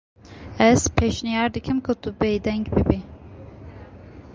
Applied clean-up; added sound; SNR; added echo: none; none; none; none.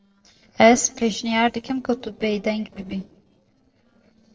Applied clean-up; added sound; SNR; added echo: neural separator model SepFormer DNS4.